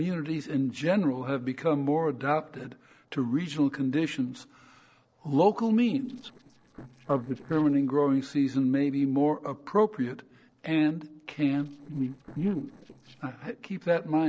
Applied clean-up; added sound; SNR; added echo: neural separator model SepFormer DNS4.